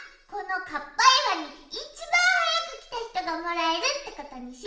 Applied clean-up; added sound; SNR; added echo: none; none; none; reverberation time 0.8 s.